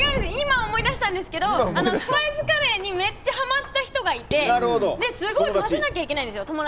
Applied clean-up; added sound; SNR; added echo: none; Rain / Thunderstorm + Dishes, pots, and pans; 12 dB; none.